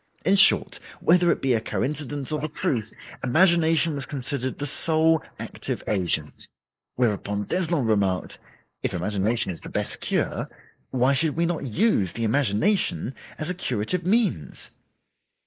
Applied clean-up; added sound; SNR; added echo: neural mask model Resemble Enhance denoiser.